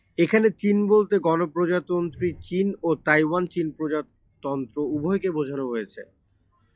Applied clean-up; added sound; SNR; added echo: classical method log-MMSE.